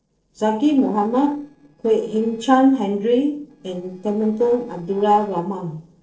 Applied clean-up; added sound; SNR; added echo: neural separator model SepFormer DNS4.